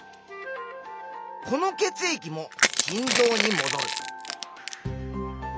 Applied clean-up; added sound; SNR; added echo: none; Crushing; -1 dB; none.